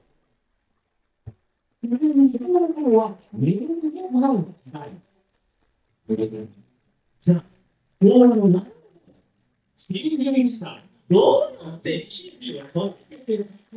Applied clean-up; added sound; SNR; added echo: neural mask model DeepFilterNet 3.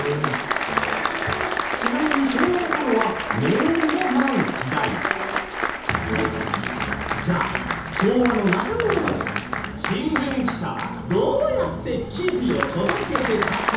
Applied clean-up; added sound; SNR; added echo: none; Applause; 3 dB; reverberation time 0.8 s.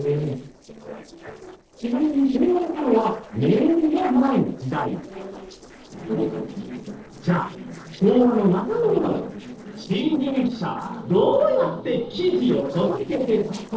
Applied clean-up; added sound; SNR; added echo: neural separator model SepFormer DNS4.